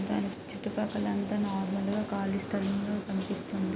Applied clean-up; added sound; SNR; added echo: none; none; none; none.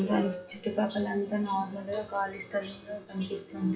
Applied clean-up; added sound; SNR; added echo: classical method WPE with log-MMSE.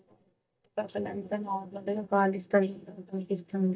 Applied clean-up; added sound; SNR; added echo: neural mask model DeepFilterNet 3.